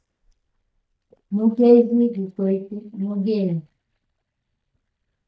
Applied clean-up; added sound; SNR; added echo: neural mask model DeepFilterNet 3.